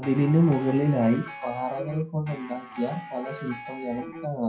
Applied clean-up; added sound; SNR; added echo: classical method WPE with log-MMSE.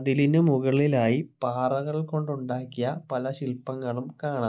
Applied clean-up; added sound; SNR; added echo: none; none; none; none.